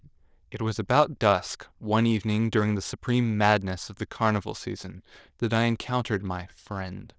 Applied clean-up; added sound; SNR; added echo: neural diffusion model UNIVERSE++.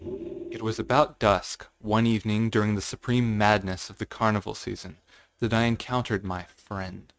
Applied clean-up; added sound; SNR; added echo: neural mask model RNNoise.